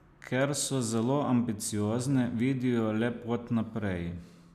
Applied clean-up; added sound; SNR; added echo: none; none; none; none.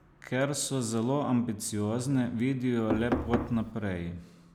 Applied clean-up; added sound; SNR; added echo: none; Knock; 1 dB; none.